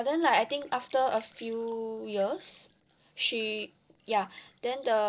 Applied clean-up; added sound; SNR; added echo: neural separator model SepFormer DNS4.